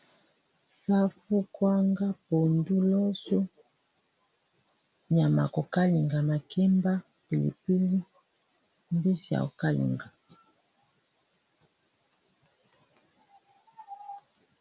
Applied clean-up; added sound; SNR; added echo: none; none; none; none.